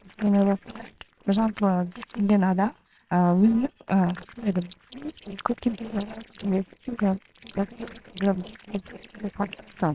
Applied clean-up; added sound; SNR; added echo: neural separator model SepFormer WHAMR!.